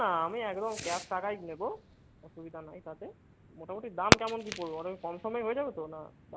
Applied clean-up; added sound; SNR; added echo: none; Fireworks; 0 dB; none.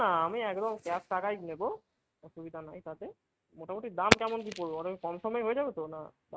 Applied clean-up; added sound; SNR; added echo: neural mask model RNNoise.